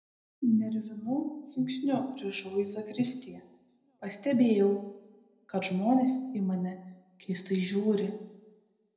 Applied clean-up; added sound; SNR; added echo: none; none; none; reverberation time 0.8 s.